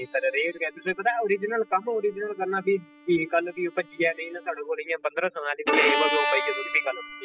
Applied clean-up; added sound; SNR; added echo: classical method spectral subtraction.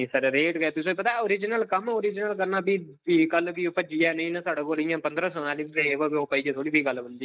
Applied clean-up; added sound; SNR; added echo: neural mask model Resemble Enhance denoiser.